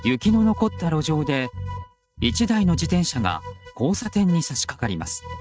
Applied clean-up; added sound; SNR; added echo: neural mask model RNNoise.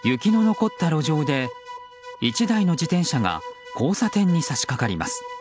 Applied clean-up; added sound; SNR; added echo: none; none; none; none.